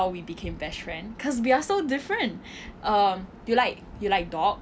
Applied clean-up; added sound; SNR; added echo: none; none; none; none.